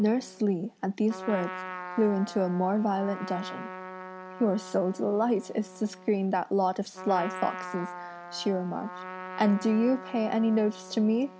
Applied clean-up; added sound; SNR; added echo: none; Trumpet; 13 dB; none.